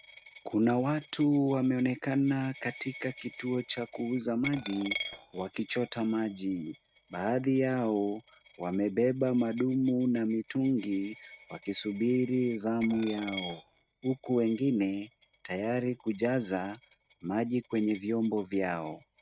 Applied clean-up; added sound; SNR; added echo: neural mask model RNNoise.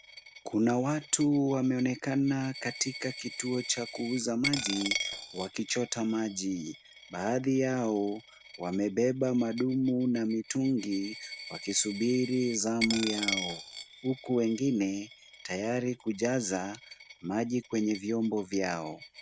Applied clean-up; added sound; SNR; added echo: none; Coin (dropping); 11 dB; none.